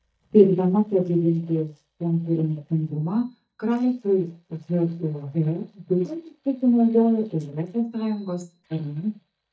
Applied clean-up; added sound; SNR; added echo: neural mask model DeepFilterNet 3.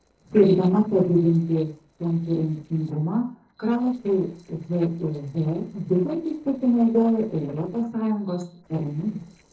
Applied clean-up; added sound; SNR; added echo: neural separator model SepFormer DNS4.